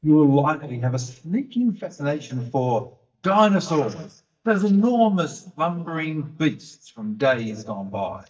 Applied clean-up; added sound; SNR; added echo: neural mask model DeepFilterNet 3.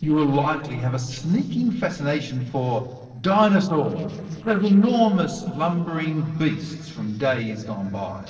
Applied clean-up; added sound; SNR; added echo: neural separator model SepFormer DNS4.